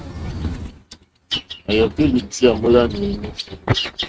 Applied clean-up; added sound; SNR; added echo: neural mask model RNNoise.